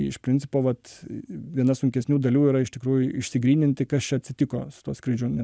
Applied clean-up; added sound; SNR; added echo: none; none; none; none.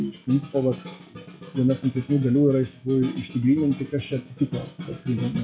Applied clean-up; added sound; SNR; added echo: classical method log-MMSE.